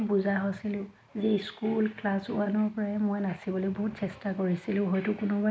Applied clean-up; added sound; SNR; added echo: none; none; none; none.